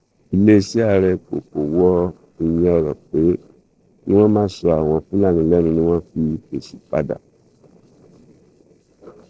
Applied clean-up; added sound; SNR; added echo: neural separator model SepFormer DNS4.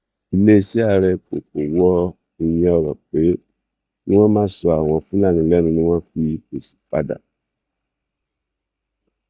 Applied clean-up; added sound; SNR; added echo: neural mask model DeepFilterNet 3.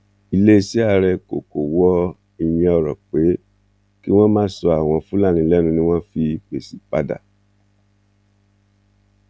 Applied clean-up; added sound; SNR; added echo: none; none; none; none.